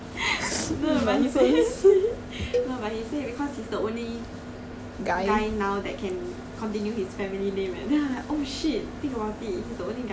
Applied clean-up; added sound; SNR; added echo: none; Cowbell; 8 dB; none.